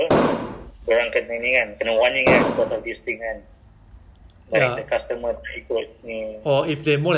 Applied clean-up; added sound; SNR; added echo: none; Explosion; -3 dB; none.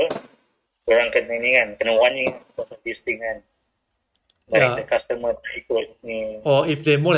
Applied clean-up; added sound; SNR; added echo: neural mask model RNNoise.